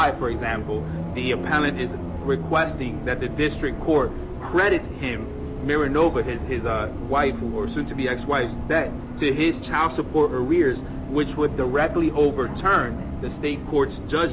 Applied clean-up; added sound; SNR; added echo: none; Bus; 7 dB; none.